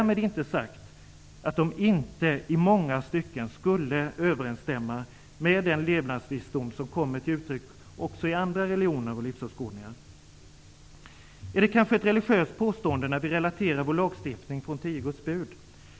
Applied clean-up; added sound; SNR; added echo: none; none; none; none.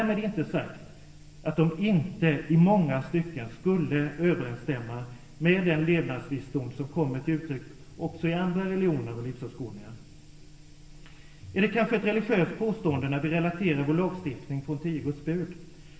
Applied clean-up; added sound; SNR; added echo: none; none; none; reverberation time 1.1 s.